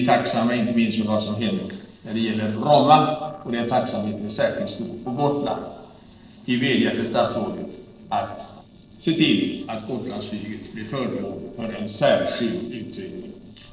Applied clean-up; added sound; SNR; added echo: neural separator model SepFormer DNS4.